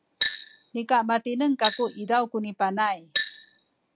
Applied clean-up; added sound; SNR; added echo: none; Glass; 7 dB; none.